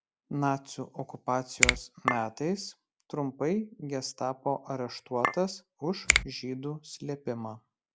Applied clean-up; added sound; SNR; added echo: none; Chink, clink + Finger snapping; -2 dB; none.